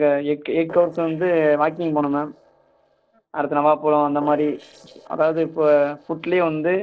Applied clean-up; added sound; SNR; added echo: neural separator model SepFormer DNS4.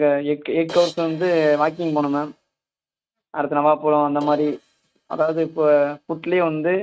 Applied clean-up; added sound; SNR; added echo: neural mask model RNNoise.